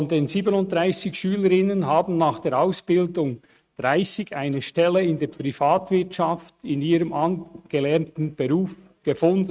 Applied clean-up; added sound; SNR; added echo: neural mask model RNNoise.